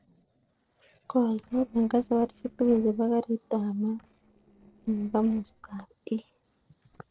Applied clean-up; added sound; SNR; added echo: neural separator model SepFormer DNS4.